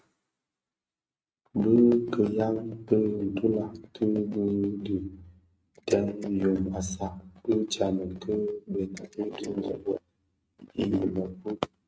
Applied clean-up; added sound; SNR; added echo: neural mask model RNNoise.